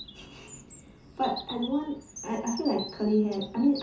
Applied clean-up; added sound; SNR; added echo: none; Bird vocalization, bird call, bird song; 15 dB; reverberation time 0.9 s.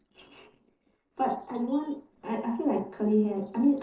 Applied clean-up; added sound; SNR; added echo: neural separator model SepFormer DNS4.